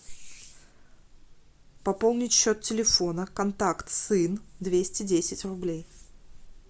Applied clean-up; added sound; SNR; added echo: none; none; none; none.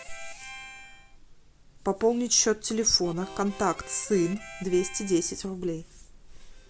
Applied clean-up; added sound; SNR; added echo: none; Harmonica; 18 dB; none.